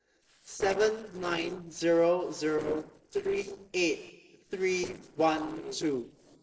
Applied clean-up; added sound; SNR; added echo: neural separator model SepFormer DNS4.